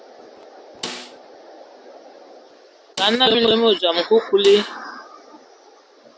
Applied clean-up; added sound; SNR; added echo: none; Snare drum; 15 dB; none.